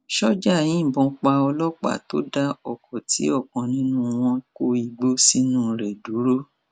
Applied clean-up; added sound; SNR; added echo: none; none; none; none.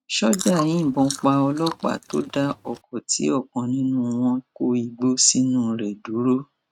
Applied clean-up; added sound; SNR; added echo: neural mask model RNNoise.